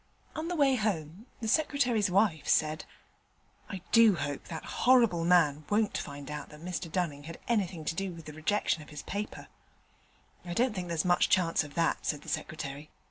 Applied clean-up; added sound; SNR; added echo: none; none; none; none.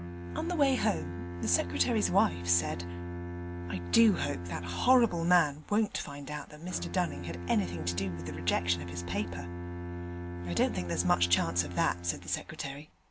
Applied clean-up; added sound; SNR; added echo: none; Bowed string instrument; 7 dB; none.